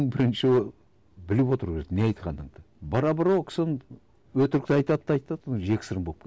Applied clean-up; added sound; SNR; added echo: none; none; none; none.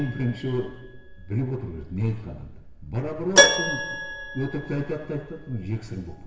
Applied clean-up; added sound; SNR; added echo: none; Keyboard (musical); -2 dB; reverberation time 1.0 s.